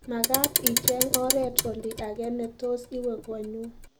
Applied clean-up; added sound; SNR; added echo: none; Clock; -1 dB; none.